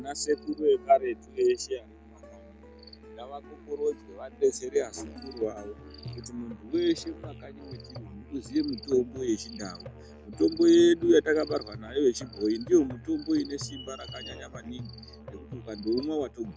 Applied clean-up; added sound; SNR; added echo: none; Musical instrument; 17 dB; none.